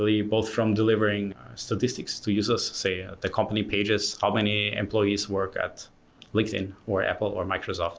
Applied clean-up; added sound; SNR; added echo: none; none; none; none.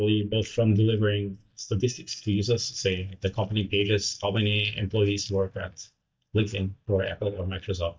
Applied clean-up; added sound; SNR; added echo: neural mask model DeepFilterNet 3.